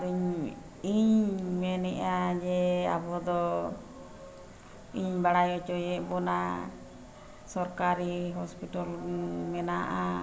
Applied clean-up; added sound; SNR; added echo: none; none; none; none.